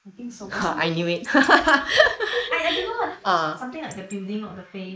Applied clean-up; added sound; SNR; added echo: neural mask model Resemble Enhance denoiser.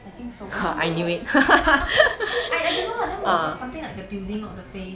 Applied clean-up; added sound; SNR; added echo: none; Bark / Chatter / Chirp, tweet / Livestock, farm animals, working animals; 13 dB; none.